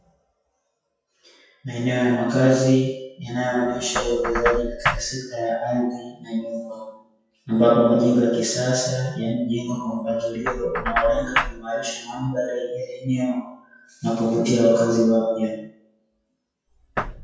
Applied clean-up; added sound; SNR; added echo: classical method WPE with log-MMSE.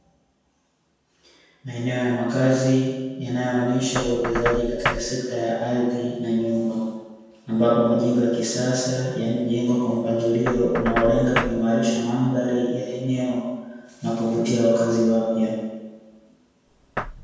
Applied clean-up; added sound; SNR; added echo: none; Knock; 12 dB; reverberation time 1.2 s.